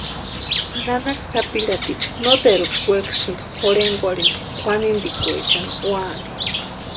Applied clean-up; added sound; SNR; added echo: none; Bird; 3 dB; none.